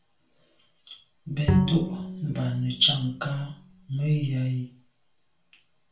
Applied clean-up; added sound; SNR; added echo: none; Bowed string instrument; 1 dB; reverberation time 0.4 s.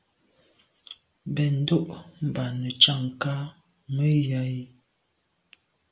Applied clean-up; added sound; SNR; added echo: none; none; none; none.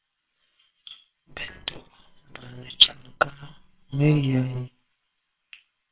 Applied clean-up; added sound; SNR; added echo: neural separator model SepFormer WHAMR!.